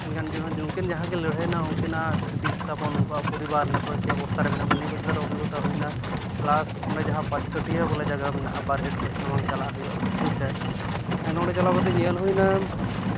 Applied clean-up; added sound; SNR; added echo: none; Livestock, farm animals, working animals; -2 dB; none.